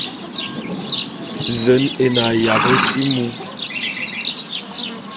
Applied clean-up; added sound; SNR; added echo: none; Livestock, farm animals, working animals; 2 dB; none.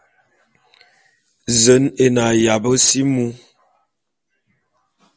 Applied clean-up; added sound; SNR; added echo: none; none; none; none.